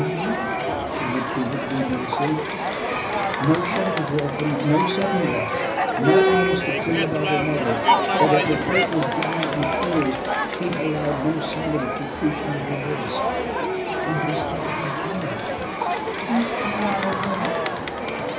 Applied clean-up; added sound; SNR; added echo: none; Crowd; -3 dB; reverberation time 0.3 s.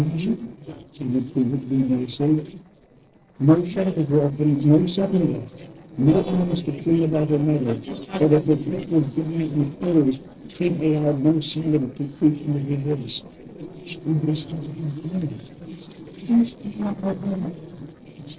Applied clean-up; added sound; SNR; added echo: neural separator model SepFormer DNS4.